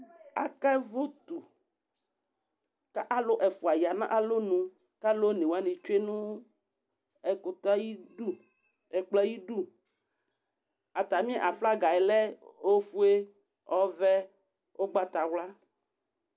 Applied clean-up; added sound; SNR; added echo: none; none; none; none.